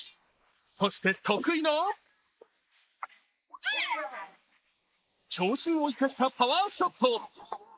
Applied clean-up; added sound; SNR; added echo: neural mask model Resemble Enhance denoiser.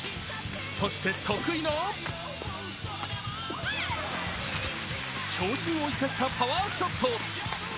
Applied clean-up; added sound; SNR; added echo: none; Tearing; 20 dB; none.